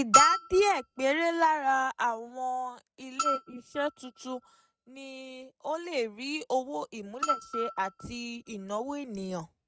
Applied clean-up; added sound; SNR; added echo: neural mask model RNNoise.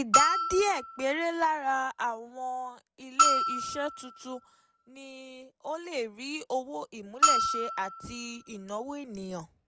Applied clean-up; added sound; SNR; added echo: none; Bell; -3 dB; none.